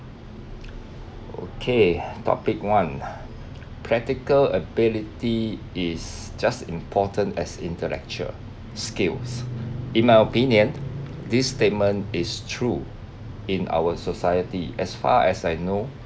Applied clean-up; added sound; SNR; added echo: none; none; none; none.